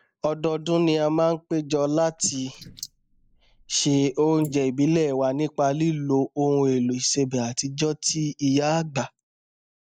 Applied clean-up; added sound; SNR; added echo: neural mask model Resemble Enhance denoiser.